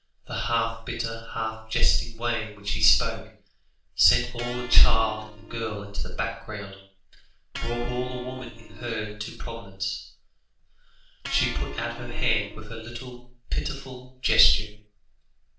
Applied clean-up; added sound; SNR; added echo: neural separator model SepFormer DNS4.